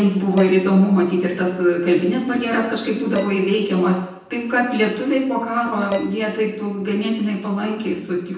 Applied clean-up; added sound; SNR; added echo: none; Dishes, pots, and pans; 16 dB; reverberation time 0.9 s.